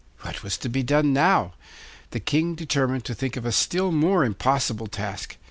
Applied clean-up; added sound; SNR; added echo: none; none; none; none.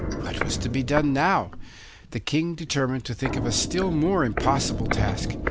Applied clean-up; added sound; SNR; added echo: none; Walk, footsteps; 4 dB; none.